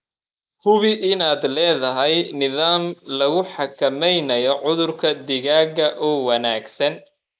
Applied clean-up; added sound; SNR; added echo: neural mask model Resemble Enhance denoiser.